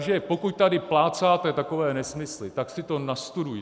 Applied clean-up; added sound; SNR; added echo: none; none; none; none.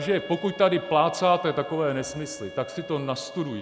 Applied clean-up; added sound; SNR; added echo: none; Wind instrument, woodwind instrument; 16 dB; none.